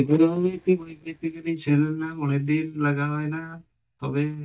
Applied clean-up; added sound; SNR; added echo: neural mask model DeepFilterNet 3.